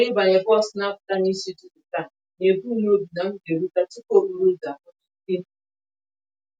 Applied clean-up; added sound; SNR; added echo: none; none; none; none.